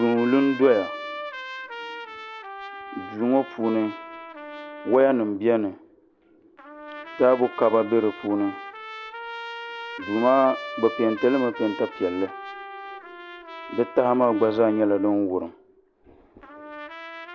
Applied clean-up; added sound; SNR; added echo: none; Trumpet; 13 dB; none.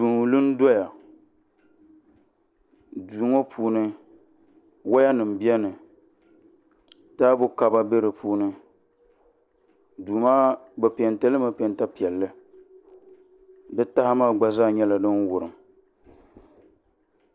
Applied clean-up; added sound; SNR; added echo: none; none; none; none.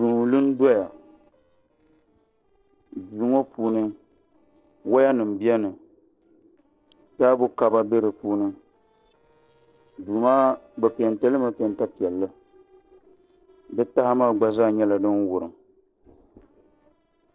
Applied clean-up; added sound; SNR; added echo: neural separator model SepFormer DNS4.